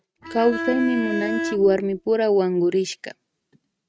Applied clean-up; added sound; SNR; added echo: neural mask model RNNoise.